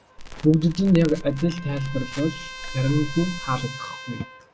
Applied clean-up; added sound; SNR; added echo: none; Trumpet + Crackle; 12 dB; none.